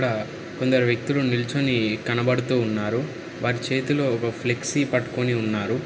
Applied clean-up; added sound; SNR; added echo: none; none; none; reverberation time 0.9 s.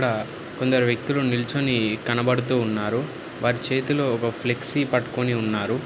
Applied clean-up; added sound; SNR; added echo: none; none; none; none.